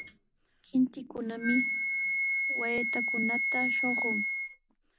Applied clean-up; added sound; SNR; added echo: none; Wind instrument, woodwind instrument; -3 dB; none.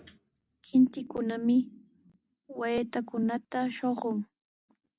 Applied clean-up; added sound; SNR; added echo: none; none; none; none.